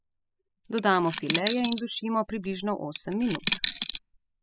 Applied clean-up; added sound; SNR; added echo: classical method spectral subtraction.